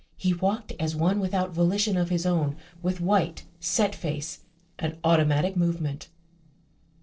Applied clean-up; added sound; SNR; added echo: neural separator model SepFormer DNS4.